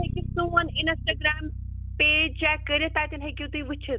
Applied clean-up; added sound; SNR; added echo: none; Bass guitar; 7 dB; none.